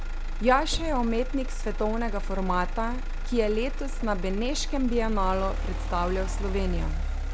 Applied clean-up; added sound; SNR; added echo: none; Motor vehicle (road); -1 dB; none.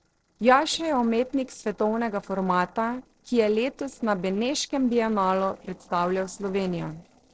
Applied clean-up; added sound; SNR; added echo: neural separator model SepFormer DNS4.